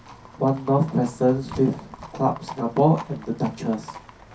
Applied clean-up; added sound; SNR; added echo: none; Livestock, farm animals, working animals; 17 dB; reverberation time 0.3 s.